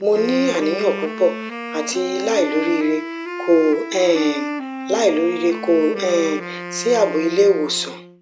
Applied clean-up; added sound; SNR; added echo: none; Wind instrument, woodwind instrument; 9 dB; none.